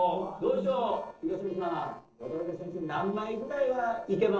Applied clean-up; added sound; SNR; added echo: neural separator model SepFormer DNS4.